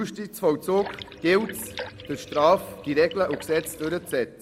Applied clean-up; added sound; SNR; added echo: none; Liquid; 15 dB; none.